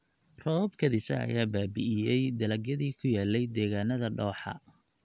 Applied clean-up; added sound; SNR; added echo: none; none; none; none.